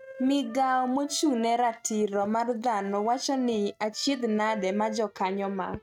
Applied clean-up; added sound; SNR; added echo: neural mask model RNNoise.